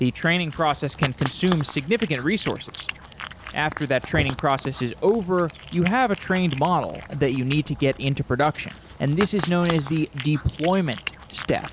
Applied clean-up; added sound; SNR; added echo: none; Cat; 11 dB; none.